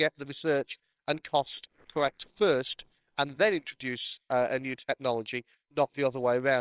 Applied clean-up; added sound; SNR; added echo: neural separator model SepFormer WHAMR!.